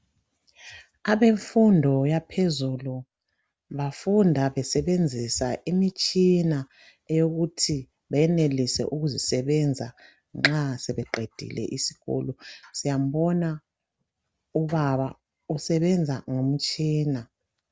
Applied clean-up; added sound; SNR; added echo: none; none; none; none.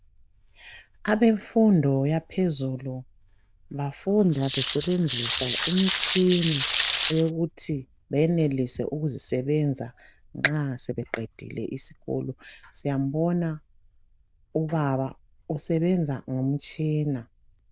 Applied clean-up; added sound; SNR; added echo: neural diffusion model UNIVERSE++.